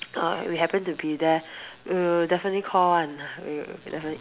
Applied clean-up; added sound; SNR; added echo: none; none; none; none.